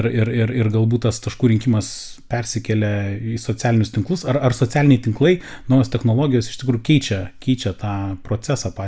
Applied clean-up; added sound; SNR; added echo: none; none; none; none.